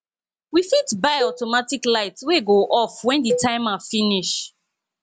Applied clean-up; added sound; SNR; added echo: none; Cowbell; 9 dB; none.